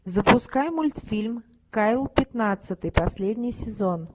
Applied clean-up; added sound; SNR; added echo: none; none; none; none.